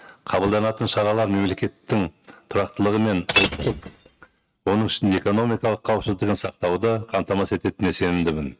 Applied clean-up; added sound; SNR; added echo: neural mask model RNNoise.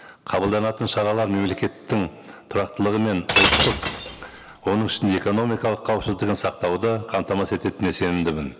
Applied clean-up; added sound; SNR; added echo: none; Shatter; 0 dB; none.